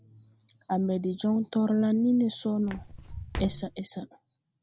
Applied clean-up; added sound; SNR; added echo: none; Walk, footsteps; 10 dB; none.